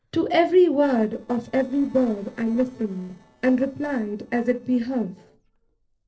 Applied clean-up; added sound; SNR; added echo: neural separator model SepFormer DNS4.